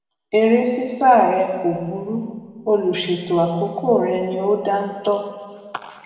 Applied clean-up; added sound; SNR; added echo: none; none; none; reverberation time 1.7 s.